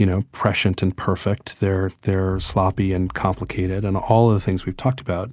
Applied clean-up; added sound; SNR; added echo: none; Explosion; 18 dB; none.